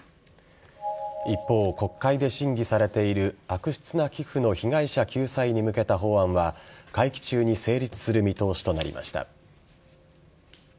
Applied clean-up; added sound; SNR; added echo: none; none; none; none.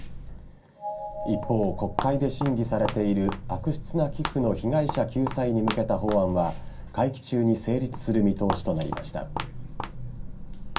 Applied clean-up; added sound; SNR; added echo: none; Walk, footsteps; 7 dB; reverberation time 0.3 s.